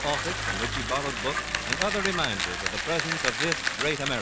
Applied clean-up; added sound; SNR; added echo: none; Bicycle; 0 dB; none.